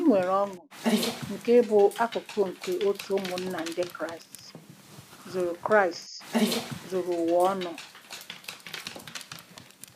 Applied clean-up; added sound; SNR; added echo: none; Dog; 8 dB; none.